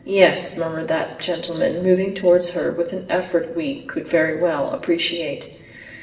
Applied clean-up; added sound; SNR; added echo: none; none; none; reverberation time 1.0 s.